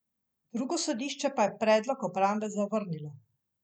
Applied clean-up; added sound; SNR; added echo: none; none; none; none.